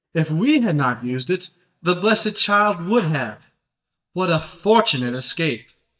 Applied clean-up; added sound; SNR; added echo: neural mask model DeepFilterNet 3.